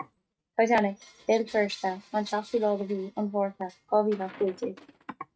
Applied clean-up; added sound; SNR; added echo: neural mask model RNNoise.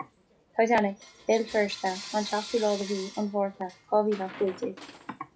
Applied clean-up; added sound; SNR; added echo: none; Coin (dropping) / Bell; 16 dB; none.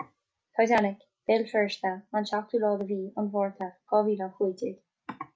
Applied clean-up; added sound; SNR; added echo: none; none; none; none.